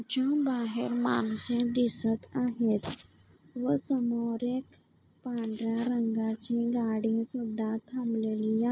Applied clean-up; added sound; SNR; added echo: none; none; none; none.